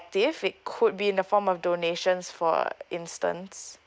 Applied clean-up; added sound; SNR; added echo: none; none; none; none.